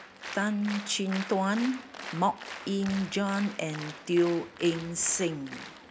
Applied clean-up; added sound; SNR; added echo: none; Applause; 13 dB; none.